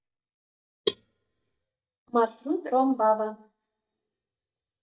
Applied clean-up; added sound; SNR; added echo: neural mask model DeepFilterNet 3.